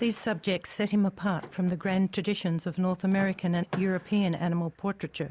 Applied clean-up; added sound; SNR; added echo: none; Door / Car; 19 dB; none.